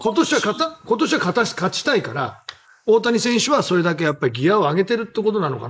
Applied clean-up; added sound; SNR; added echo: neural mask model Resemble Enhance denoiser.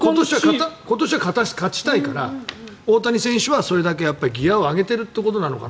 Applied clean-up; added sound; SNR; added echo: none; none; none; none.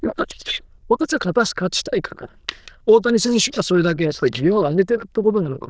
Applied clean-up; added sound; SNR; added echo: neural diffusion model UNIVERSE++.